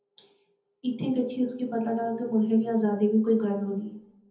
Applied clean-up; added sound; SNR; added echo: none; none; none; reverberation time 0.7 s.